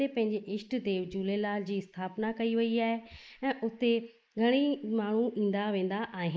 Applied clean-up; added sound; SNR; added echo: neural mask model Resemble Enhance denoiser.